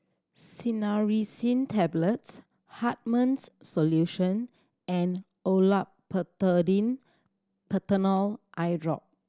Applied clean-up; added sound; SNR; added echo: none; none; none; none.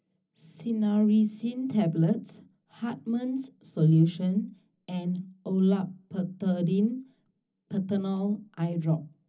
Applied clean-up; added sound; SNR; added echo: none; none; none; reverberation time 0.4 s.